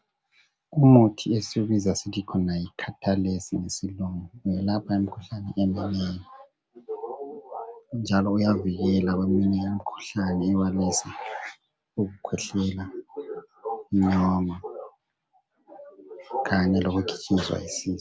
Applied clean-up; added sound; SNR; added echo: none; none; none; none.